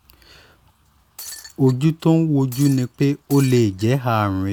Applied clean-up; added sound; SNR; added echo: none; Shatter; 19 dB; none.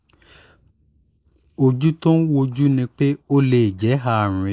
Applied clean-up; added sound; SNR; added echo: neural mask model Resemble Enhance denoiser.